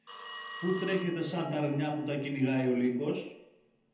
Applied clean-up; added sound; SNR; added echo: none; Telephone; 7 dB; reverberation time 0.8 s.